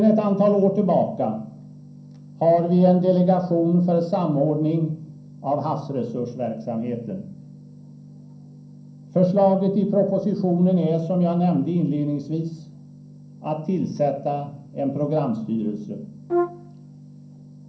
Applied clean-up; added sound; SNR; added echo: none; Brass instrument; 6 dB; reverberation time 0.6 s.